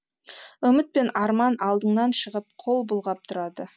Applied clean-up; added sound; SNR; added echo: none; none; none; none.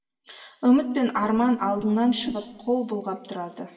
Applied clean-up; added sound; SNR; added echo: none; Whoosh, swoosh, swish; 18 dB; reverberation time 2.0 s.